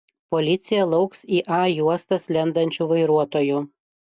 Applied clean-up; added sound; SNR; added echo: none; none; none; none.